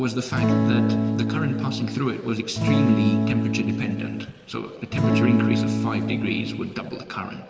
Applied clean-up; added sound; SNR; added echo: none; Acoustic guitar / Strum; -4 dB; reverberation time 1.9 s.